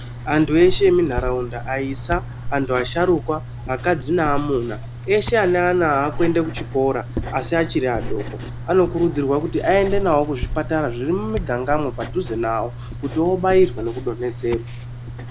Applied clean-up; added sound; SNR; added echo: none; Writing; 8 dB; none.